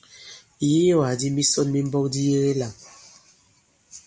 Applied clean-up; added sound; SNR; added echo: none; none; none; none.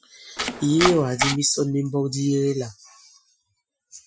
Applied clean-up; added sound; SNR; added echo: classical method Wiener filter.